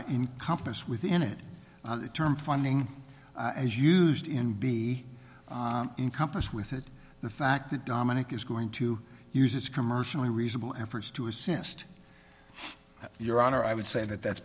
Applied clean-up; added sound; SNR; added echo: none; none; none; none.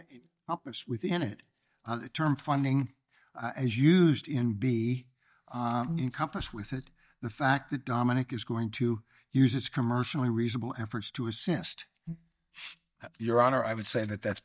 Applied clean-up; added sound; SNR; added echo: neural mask model DeepFilterNet 3.